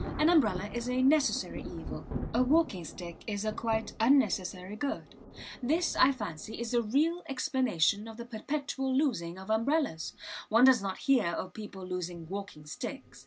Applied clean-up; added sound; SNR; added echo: none; Thunder; 14 dB; none.